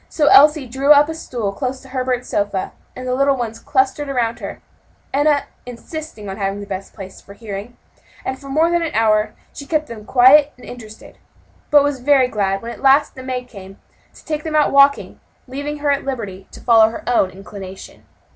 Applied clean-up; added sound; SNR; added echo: none; none; none; none.